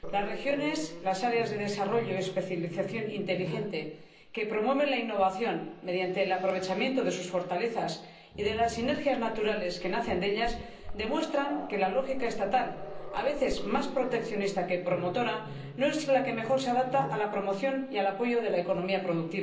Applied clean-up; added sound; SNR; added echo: none; Growling; 12 dB; reverberation time 0.6 s.